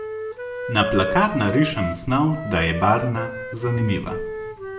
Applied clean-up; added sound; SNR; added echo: none; Wind instrument, woodwind instrument; 8 dB; reverberation time 0.5 s.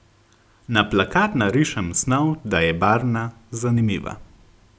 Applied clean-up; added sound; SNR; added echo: none; none; none; none.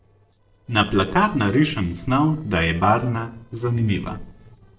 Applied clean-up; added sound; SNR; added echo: neural separator model SepFormer DNS4.